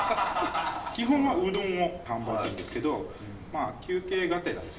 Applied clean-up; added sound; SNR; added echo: none; Chirp, tweet; 18 dB; reverberation time 0.7 s.